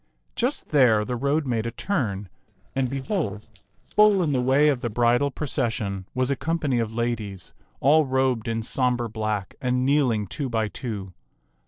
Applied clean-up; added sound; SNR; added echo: neural separator model SepFormer DNS4.